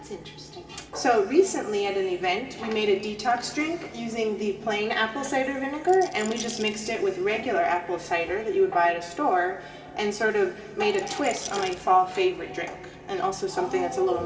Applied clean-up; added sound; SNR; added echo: none; Rattle; 15 dB; reverberation time 2.3 s.